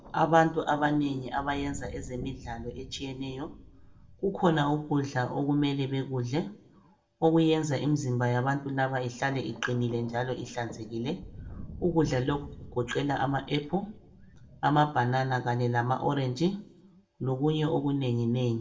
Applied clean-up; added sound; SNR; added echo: none; Thunder; 19 dB; reverberation time 0.4 s.